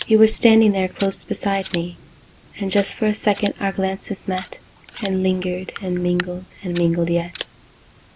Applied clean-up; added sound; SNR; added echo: none; Scissors; 18 dB; none.